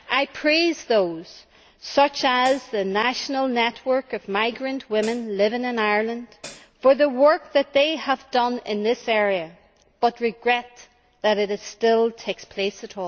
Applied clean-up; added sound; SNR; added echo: none; Hi-hat; 19 dB; none.